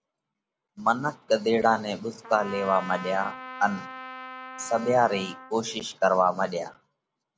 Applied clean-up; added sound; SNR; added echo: none; Trumpet; 13 dB; none.